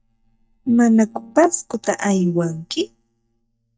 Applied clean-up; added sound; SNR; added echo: neural mask model DeepFilterNet 3.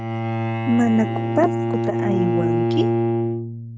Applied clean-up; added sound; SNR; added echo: neural mask model RNNoise.